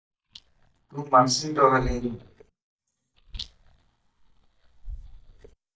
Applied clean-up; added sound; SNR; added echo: neural mask model DeepFilterNet 3.